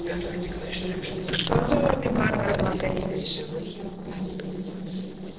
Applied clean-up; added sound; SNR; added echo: neural separator model SepFormer DNS4.